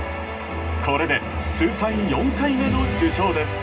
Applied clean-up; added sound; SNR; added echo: none; none; none; reverberation time 0.2 s.